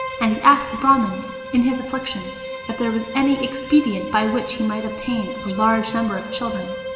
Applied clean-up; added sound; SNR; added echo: none; Bowed string instrument; 10 dB; reverberation time 1.6 s.